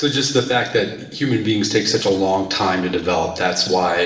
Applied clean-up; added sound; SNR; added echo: none; none; none; reverberation time 0.9 s.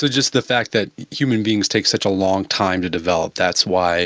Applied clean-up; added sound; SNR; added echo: none; none; none; none.